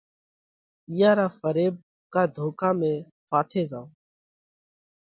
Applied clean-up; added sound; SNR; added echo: none; none; none; none.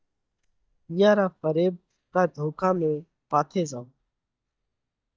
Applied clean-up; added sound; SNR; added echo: neural mask model DeepFilterNet 3.